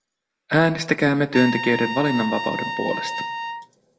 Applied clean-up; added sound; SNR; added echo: none; Trumpet; 8 dB; reverberation time 0.9 s.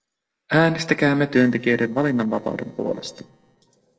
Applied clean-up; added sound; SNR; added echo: neural separator model SepFormer DNS4.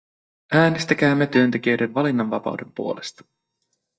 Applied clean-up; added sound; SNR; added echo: neural mask model DeepFilterNet 3.